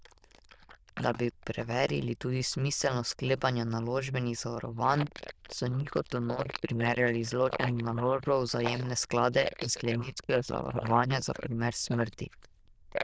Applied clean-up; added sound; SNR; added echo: neural diffusion model UNIVERSE++.